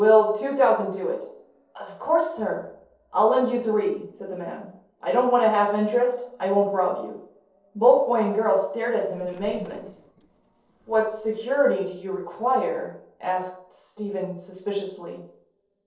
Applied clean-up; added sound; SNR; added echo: neural separator model SepFormer DNS4.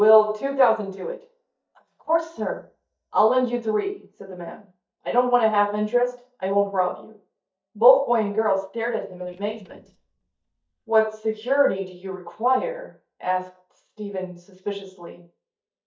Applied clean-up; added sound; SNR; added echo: neural mask model DeepFilterNet 3.